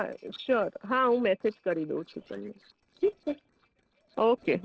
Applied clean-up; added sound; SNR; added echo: neural separator model SepFormer DNS4.